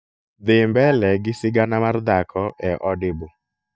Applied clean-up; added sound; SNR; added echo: neural mask model DeepFilterNet 3.